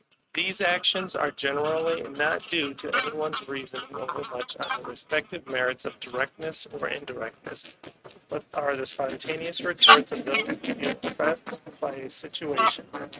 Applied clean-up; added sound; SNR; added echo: neural mask model RNNoise.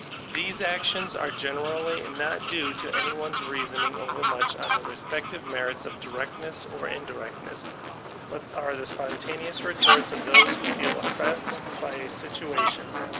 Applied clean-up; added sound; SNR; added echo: none; Fowl; -4 dB; none.